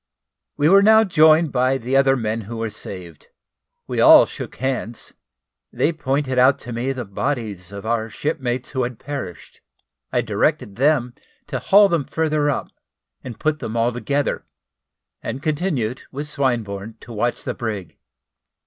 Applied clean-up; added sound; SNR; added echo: none; none; none; none.